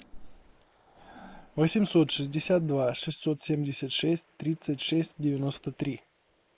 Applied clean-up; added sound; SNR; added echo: neural mask model Resemble Enhance denoiser.